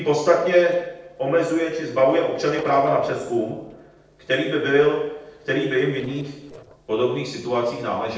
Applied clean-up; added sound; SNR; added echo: neural separator model SepFormer DNS4.